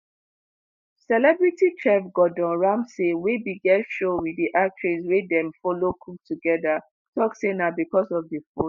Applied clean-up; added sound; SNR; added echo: none; none; none; none.